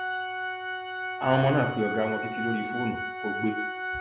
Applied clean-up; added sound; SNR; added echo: none; Organ; 3 dB; none.